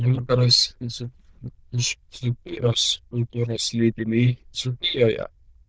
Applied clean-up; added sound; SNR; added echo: neural diffusion model UNIVERSE++.